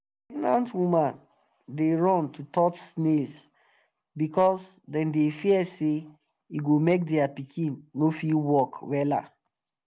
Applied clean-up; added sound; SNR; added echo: none; none; none; none.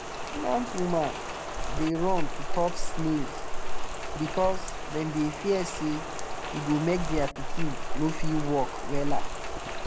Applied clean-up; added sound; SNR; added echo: none; Rain; -2 dB; none.